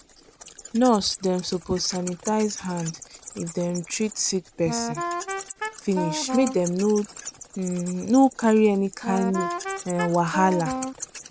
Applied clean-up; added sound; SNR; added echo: none; Wind instrument, woodwind instrument + Wild animals; 9 dB; none.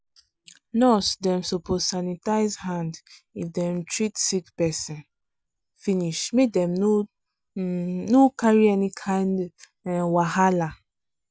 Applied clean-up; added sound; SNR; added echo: none; none; none; none.